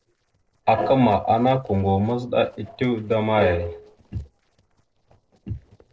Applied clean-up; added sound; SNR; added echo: neural separator model SepFormer DNS4.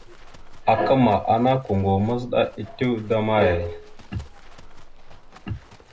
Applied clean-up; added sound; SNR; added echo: none; Livestock, farm animals, working animals; 18 dB; reverberation time 0.2 s.